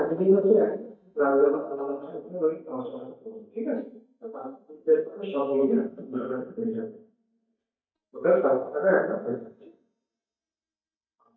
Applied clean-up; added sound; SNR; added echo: neural mask model DeepFilterNet 3.